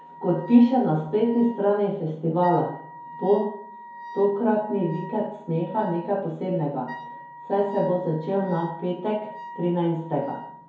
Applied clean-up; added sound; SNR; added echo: none; Wind instrument, woodwind instrument; 16 dB; reverberation time 0.6 s.